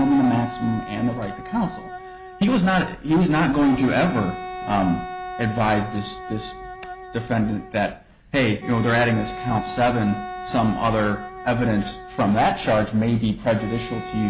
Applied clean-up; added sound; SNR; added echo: none; Wind instrument, woodwind instrument; 13 dB; none.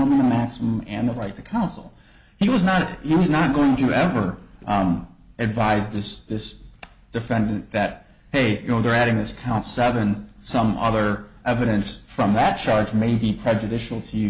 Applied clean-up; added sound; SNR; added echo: none; none; none; none.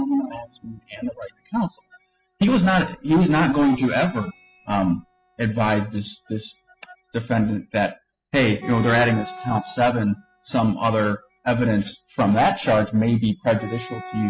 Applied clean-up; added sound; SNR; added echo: classical method spectral subtraction.